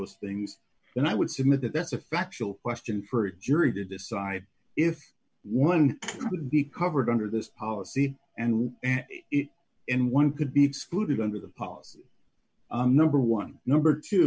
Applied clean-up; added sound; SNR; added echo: none; none; none; none.